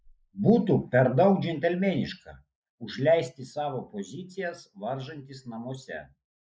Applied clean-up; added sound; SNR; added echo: neural mask model Resemble Enhance denoiser.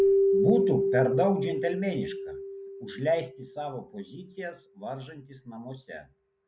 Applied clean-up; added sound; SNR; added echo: none; Keyboard (musical); -1 dB; none.